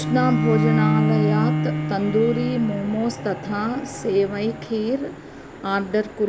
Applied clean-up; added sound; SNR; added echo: none; Bowed string instrument; 2 dB; none.